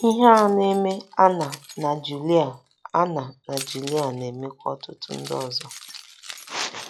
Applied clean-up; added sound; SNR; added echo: classical method log-MMSE.